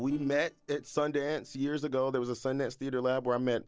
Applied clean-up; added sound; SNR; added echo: neural separator model SepFormer DNS4.